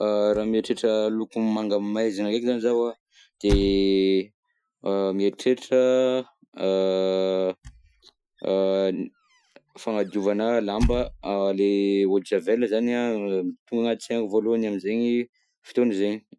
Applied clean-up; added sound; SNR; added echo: classical method Wiener filter.